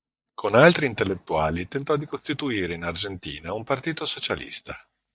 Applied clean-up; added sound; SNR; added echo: neural mask model DeepFilterNet 3.